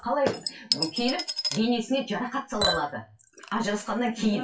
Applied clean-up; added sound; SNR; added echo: classical method WPE with log-MMSE.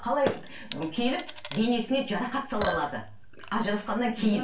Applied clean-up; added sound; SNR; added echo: none; Chink, clink / Liquid; 5 dB; reverberation time 0.3 s.